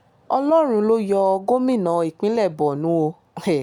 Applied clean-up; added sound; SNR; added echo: none; none; none; none.